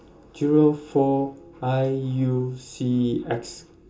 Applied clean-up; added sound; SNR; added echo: none; none; none; reverberation time 0.2 s.